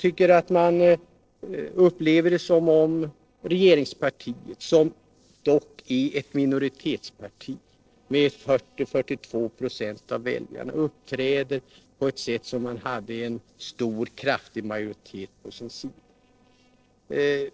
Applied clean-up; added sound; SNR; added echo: neural separator model SepFormer DNS4.